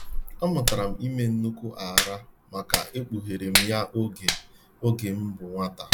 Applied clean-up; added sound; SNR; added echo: none; Hands; 1 dB; none.